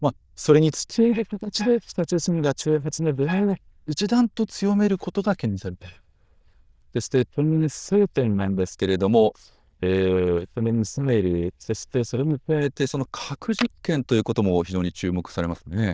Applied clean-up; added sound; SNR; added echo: neural diffusion model UNIVERSE++.